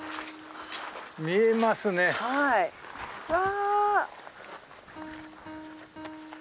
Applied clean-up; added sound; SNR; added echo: none; Piano; 20 dB; none.